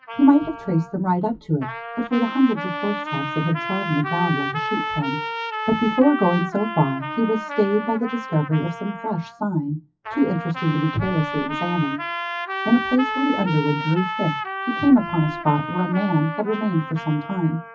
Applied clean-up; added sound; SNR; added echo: classical method WPE with log-MMSE.